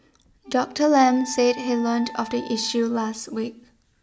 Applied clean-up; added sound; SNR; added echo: none; Wind instrument, woodwind instrument; 17 dB; none.